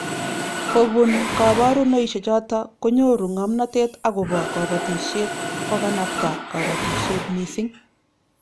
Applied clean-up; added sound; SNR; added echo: none; Mechanisms; 6 dB; none.